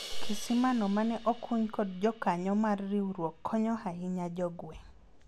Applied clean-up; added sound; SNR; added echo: none; Crash cymbal; 20 dB; none.